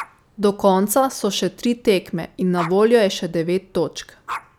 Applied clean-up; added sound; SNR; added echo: none; Dog; 18 dB; none.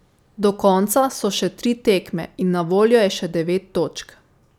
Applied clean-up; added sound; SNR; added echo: none; none; none; none.